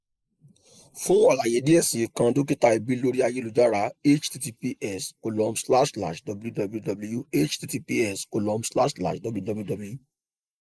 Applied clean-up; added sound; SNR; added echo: neural mask model Resemble Enhance denoiser.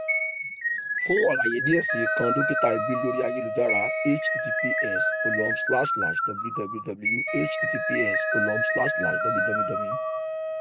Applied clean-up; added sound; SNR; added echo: none; Keyboard (musical) + Wind instrument, woodwind instrument; -3 dB; none.